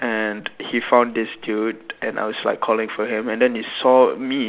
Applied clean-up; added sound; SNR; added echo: none; none; none; none.